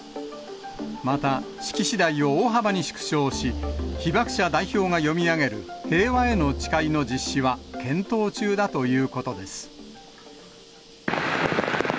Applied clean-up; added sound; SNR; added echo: none; Drum; 9 dB; none.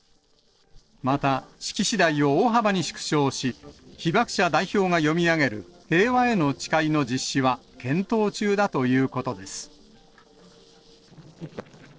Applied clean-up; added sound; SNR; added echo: neural separator model SepFormer DNS4.